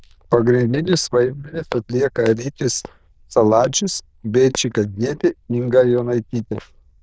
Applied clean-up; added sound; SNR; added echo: neural diffusion model UNIVERSE++.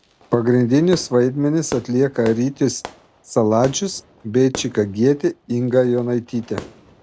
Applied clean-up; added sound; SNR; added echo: none; Fireworks; 18 dB; none.